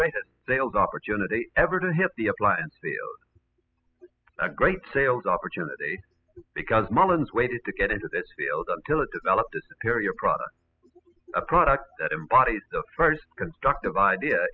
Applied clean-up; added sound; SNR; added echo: classical method spectral subtraction.